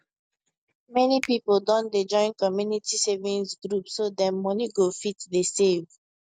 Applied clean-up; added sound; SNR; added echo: none; Finger snapping; 20 dB; none.